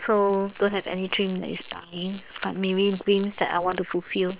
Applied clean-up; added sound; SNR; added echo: neural separator model SepFormer WHAM!.